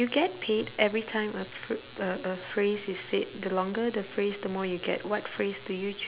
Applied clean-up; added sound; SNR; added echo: none; none; none; none.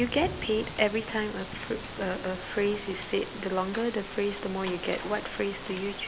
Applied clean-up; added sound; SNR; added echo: none; Rain; 10 dB; none.